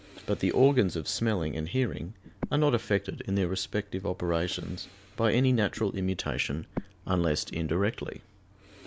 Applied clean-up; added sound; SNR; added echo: none; Breathing; 18 dB; none.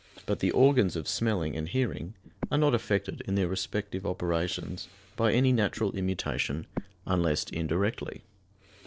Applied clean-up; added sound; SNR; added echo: neural separator model SepFormer DNS4.